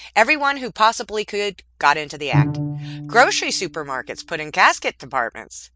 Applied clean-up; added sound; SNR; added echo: none; Bowed string instrument; 6 dB; none.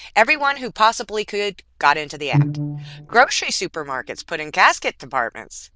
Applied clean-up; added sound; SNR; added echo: neural diffusion model UNIVERSE++.